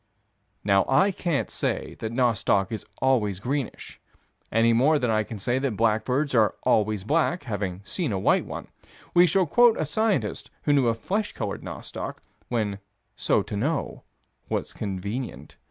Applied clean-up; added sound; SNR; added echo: none; none; none; none.